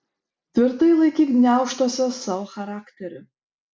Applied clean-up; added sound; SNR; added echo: none; none; none; none.